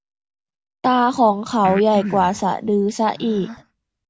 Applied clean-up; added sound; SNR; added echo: none; Breathing; 14 dB; none.